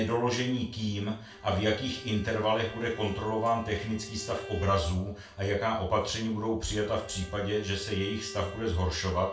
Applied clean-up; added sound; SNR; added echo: none; Bowed string instrument; 17 dB; reverberation time 0.4 s.